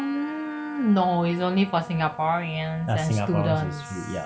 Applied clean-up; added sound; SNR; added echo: none; Trumpet; 17 dB; none.